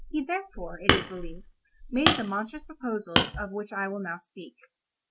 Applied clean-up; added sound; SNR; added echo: none; Hammer; -4 dB; none.